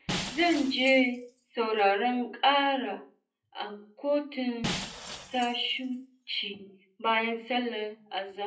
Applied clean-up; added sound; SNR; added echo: classical method WPE with log-MMSE.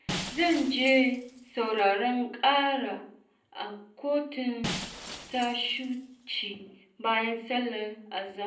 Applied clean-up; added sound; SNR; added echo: none; Shatter; 12 dB; reverberation time 0.6 s.